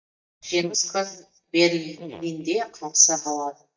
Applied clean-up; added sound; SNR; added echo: neural mask model DeepFilterNet 3.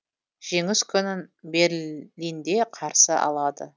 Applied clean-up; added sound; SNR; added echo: none; none; none; none.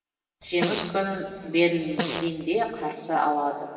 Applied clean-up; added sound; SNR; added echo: none; Fart; 9 dB; reverberation time 2.9 s.